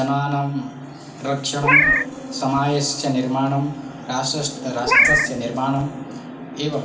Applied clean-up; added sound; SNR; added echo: none; Meow; -4 dB; reverberation time 0.4 s.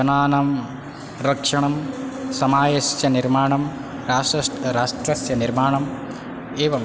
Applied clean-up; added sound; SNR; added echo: none; none; none; none.